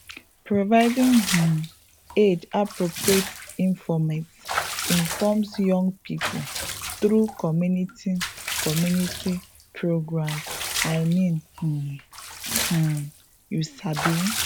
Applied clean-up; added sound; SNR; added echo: none; Bathtub (filling or washing) / Water / Liquid; 8 dB; none.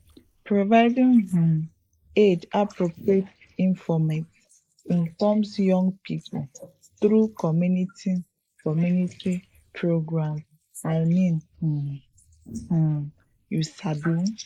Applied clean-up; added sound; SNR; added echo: neural mask model Resemble Enhance denoiser.